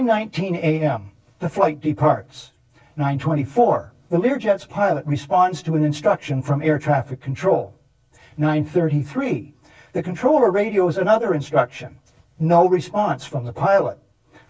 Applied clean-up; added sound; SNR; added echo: none; none; none; none.